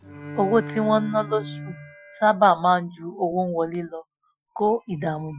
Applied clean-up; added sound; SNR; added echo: classical method Wiener filter.